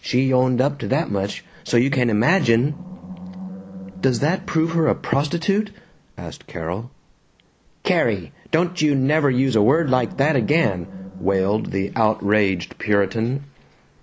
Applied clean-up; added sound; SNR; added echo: none; Animal; 18 dB; none.